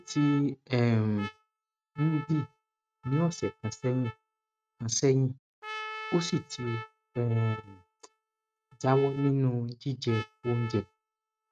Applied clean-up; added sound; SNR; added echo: neural mask model RNNoise.